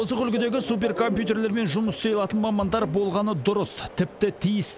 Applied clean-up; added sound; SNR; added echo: none; Bowed string instrument; 18 dB; none.